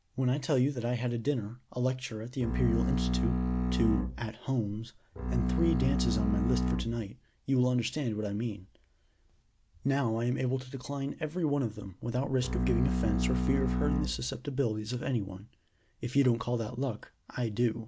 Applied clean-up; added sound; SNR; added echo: none; Bowed string instrument; -2 dB; none.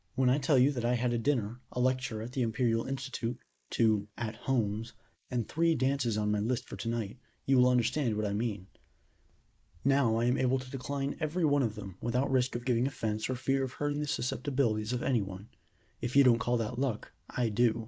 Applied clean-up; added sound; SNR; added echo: neural mask model Resemble Enhance denoiser.